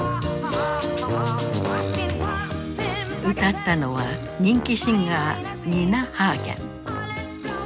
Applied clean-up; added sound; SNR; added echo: none; none; none; none.